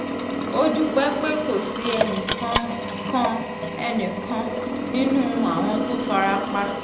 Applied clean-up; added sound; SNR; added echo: none; Drill; 2 dB; reverberation time 0.7 s.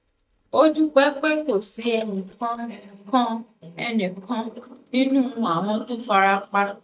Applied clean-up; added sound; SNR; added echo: neural mask model DeepFilterNet 3.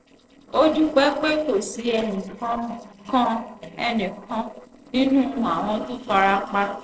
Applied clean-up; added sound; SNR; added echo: neural separator model SepFormer DNS4.